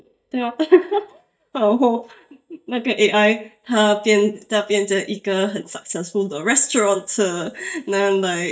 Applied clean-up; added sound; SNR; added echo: neural mask model DeepFilterNet 3.